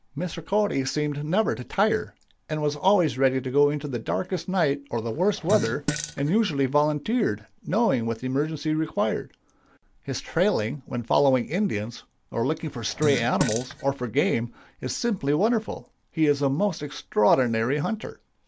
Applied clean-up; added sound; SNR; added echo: none; Fart; 8 dB; none.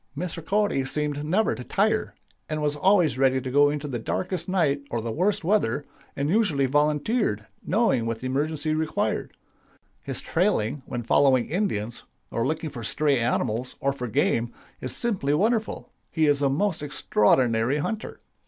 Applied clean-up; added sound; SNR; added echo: none; none; none; none.